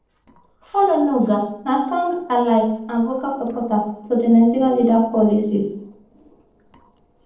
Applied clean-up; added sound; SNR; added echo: neural separator model SepFormer DNS4.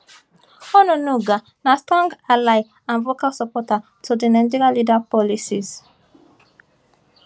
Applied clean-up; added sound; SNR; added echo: none; none; none; none.